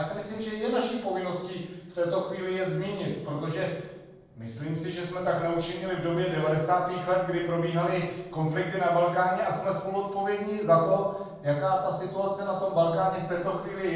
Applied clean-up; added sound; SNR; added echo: neural separator model SepFormer DNS4.